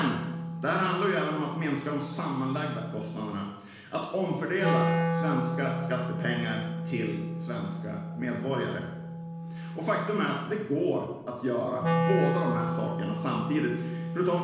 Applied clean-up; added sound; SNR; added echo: none; Wind instrument, woodwind instrument; 2 dB; reverberation time 1.1 s.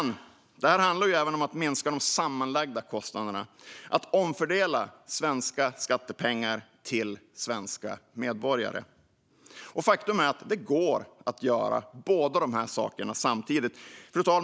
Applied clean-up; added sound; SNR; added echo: none; none; none; none.